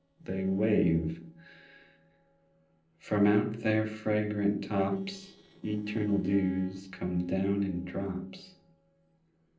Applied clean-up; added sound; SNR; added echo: neural separator model SepFormer DNS4.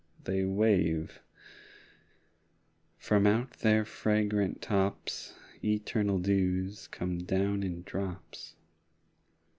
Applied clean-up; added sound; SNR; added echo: none; none; none; none.